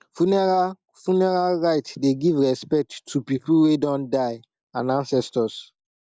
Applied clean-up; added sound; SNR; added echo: neural mask model Resemble Enhance denoiser.